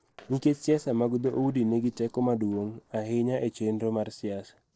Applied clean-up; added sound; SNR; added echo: neural separator model SepFormer DNS4.